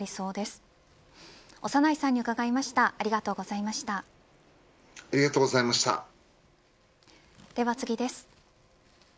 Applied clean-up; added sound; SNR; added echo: none; none; none; none.